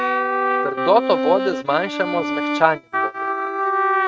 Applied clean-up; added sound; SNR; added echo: neural mask model RNNoise.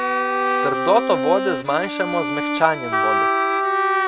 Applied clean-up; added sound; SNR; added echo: none; Trumpet + Bowed string instrument; -2 dB; none.